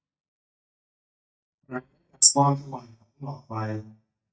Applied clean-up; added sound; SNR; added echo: neural mask model DeepFilterNet 3.